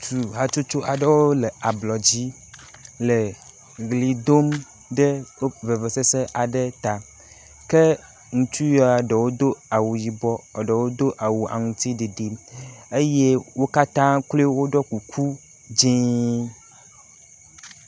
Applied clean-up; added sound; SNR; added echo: none; none; none; none.